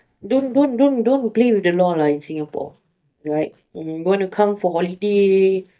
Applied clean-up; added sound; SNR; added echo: neural mask model DeepFilterNet 3.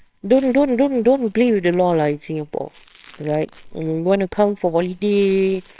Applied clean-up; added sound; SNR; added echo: neural separator model SepFormer WHAMR!.